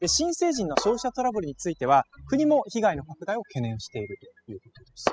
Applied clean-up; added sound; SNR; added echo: classical method spectral subtraction.